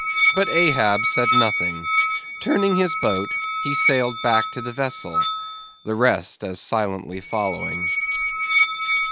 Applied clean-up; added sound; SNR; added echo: none; Musical instrument; -1 dB; none.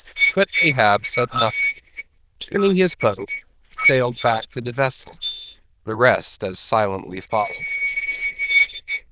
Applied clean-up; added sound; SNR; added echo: neural diffusion model UNIVERSE++.